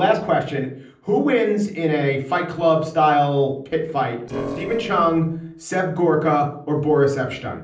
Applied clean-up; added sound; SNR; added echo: neural separator model SepFormer DNS4.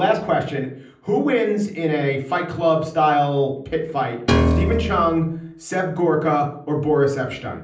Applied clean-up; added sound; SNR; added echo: none; Piano; 0 dB; reverberation time 0.6 s.